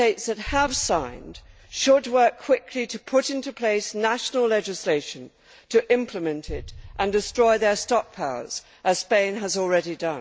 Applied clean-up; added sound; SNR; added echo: none; Boom; 19 dB; none.